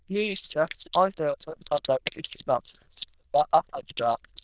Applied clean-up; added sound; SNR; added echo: neural diffusion model UNIVERSE++.